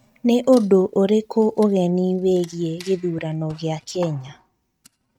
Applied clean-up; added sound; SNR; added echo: neural mask model RNNoise.